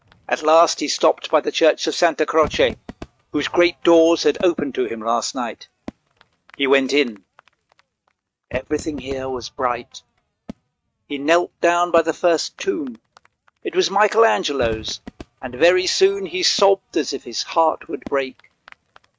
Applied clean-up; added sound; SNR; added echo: neural mask model RNNoise.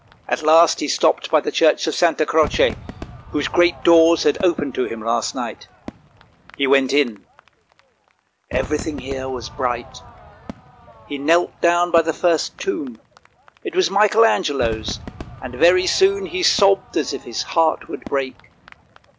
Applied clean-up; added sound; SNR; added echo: none; Crowd / Fireworks; 18 dB; none.